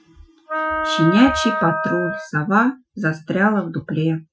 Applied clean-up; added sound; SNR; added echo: classical method Wiener filter.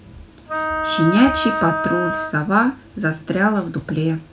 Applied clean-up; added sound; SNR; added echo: none; Wind instrument, woodwind instrument; 3 dB; none.